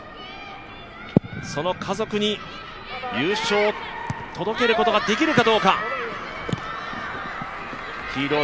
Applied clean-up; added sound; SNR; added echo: none; none; none; none.